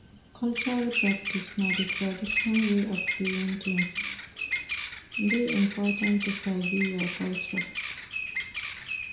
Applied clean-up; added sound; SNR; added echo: none; Bird vocalization, bird call, bird song; 3 dB; reverberation time 0.5 s.